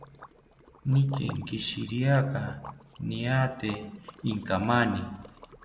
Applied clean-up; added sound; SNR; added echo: none; Liquid; 20 dB; none.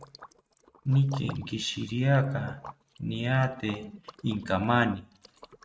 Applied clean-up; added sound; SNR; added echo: neural mask model RNNoise.